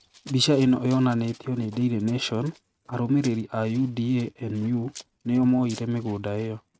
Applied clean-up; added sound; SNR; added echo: neural mask model RNNoise.